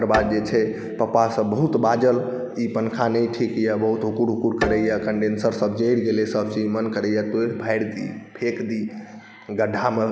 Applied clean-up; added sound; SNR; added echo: none; Bowed string instrument; 13 dB; none.